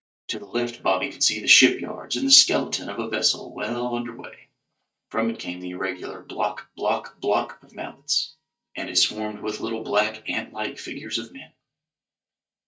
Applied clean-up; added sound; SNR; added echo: neural mask model DeepFilterNet 3.